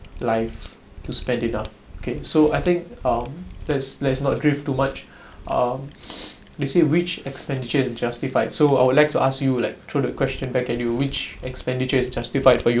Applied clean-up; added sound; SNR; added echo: none; Mechanisms; 17 dB; none.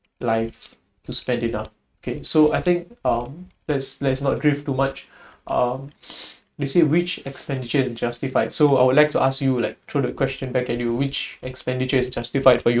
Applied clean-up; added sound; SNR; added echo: neural mask model RNNoise.